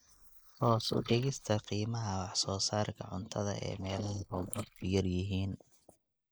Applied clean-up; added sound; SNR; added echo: neural mask model Resemble Enhance denoiser.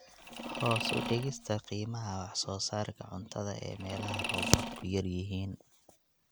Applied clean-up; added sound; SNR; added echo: none; Mechanisms; 4 dB; none.